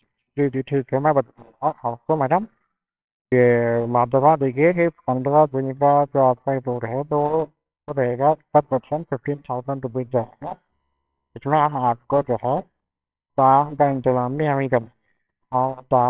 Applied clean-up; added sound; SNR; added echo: neural separator model SepFormer WHAMR!.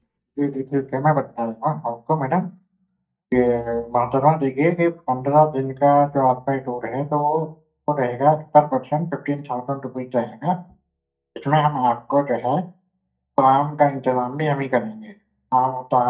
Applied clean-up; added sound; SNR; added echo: neural mask model DeepFilterNet 3.